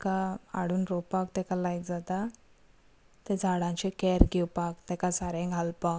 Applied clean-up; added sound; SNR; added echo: none; none; none; none.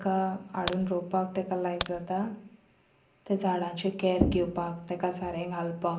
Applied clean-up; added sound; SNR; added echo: none; Crack; 6 dB; reverberation time 0.5 s.